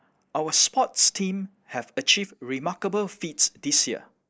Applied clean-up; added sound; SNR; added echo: neural mask model Resemble Enhance denoiser.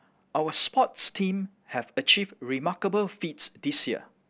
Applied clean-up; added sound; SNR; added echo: none; none; none; none.